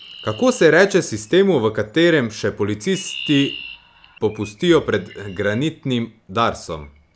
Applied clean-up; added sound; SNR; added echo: none; Chirp, tweet; 18 dB; none.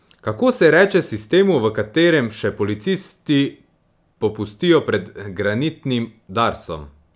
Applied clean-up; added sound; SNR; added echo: none; none; none; none.